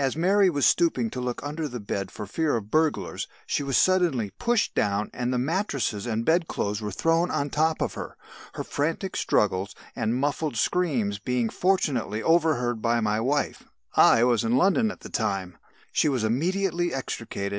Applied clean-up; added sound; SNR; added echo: none; none; none; none.